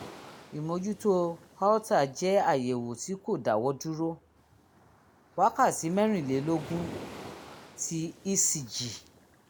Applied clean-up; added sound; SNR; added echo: none; Waves, surf; 18 dB; none.